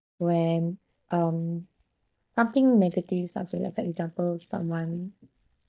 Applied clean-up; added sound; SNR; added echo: neural mask model DeepFilterNet 3.